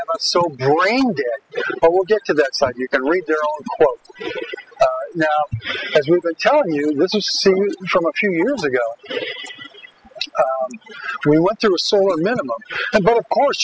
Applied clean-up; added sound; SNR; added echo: classical method spectral subtraction.